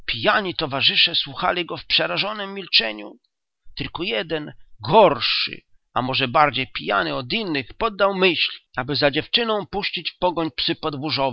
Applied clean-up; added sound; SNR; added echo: none; none; none; none.